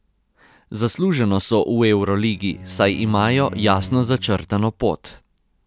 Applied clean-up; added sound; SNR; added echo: none; Bowed string instrument; 16 dB; none.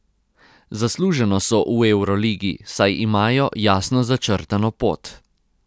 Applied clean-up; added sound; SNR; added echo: none; none; none; none.